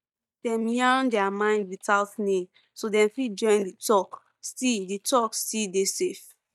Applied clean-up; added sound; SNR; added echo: neural mask model DeepFilterNet 3.